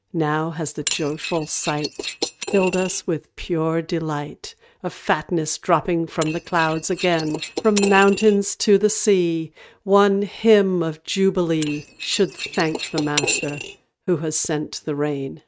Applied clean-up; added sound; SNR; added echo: neural mask model RNNoise.